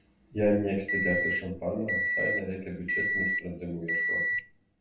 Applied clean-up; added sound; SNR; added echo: none; Microwave oven; -1 dB; reverberation time 0.3 s.